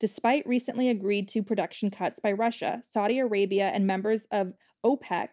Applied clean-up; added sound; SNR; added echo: none; none; none; none.